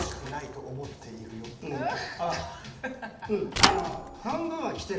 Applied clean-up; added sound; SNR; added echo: none; Thump, thud / Bicycle; 0 dB; reverberation time 0.8 s.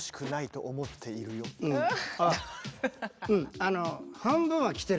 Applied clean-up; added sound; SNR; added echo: none; none; none; none.